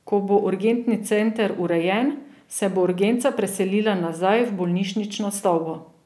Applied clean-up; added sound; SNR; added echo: none; none; none; none.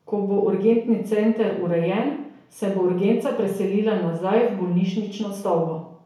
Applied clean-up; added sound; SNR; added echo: none; none; none; reverberation time 0.6 s.